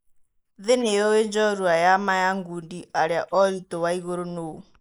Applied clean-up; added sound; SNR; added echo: neural mask model Resemble Enhance denoiser.